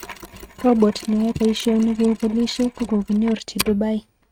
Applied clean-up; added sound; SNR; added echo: neural mask model RNNoise.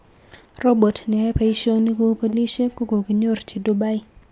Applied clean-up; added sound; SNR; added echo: none; none; none; none.